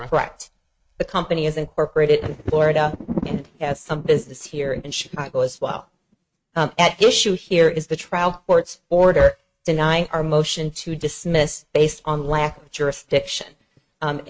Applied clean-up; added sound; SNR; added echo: neural mask model RNNoise.